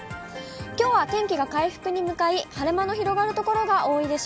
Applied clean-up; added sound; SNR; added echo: none; none; none; none.